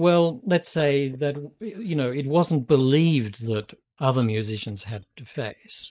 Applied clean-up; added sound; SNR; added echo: neural mask model DeepFilterNet 3.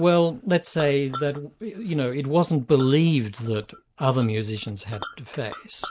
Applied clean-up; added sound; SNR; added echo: none; Chink, clink; 19 dB; none.